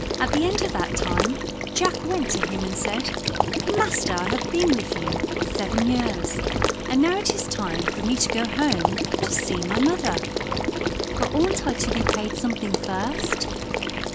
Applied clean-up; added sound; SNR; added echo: none; Water / Liquid; 0 dB; none.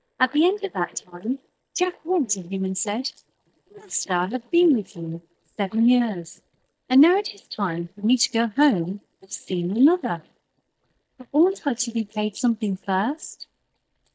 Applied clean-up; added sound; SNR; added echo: neural mask model DeepFilterNet 3.